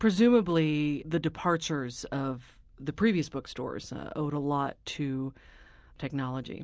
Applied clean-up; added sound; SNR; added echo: none; none; none; none.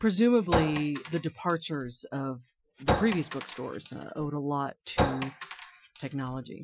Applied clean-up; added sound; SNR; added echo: classical method Wiener filter.